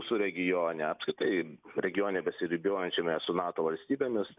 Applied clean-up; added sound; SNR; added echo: none; none; none; none.